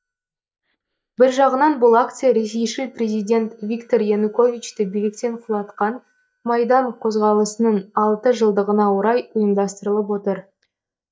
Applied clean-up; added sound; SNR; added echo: neural mask model DeepFilterNet 3.